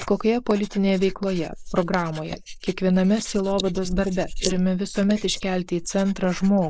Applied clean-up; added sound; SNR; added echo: neural mask model Resemble Enhance denoiser.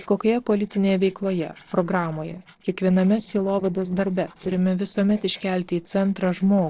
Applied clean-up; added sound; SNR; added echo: neural separator model SepFormer DNS4.